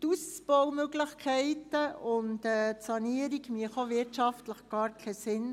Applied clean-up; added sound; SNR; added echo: none; none; none; none.